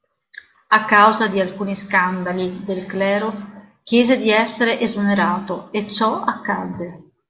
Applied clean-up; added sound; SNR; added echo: none; none; none; none.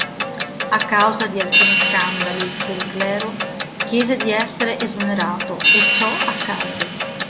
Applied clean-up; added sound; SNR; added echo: none; Clock + Hi-hat; -2 dB; none.